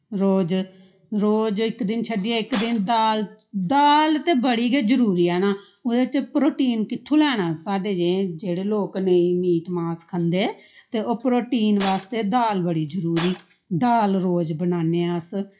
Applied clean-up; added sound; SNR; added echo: classical method WPE with log-MMSE.